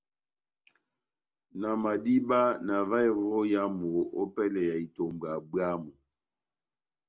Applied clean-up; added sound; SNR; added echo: none; none; none; none.